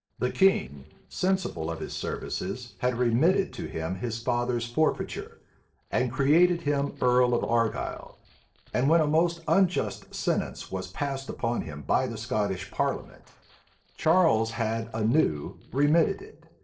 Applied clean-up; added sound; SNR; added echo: neural separator model SepFormer DNS4.